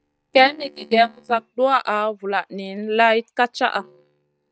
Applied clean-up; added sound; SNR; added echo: neural mask model DeepFilterNet 3.